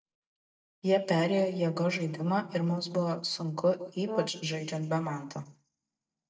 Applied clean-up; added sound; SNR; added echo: neural mask model DeepFilterNet 3.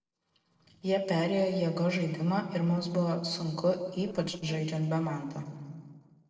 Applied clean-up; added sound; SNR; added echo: neural separator model SepFormer DNS4.